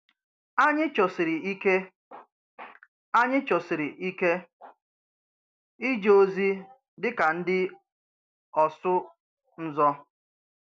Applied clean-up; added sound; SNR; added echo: none; none; none; none.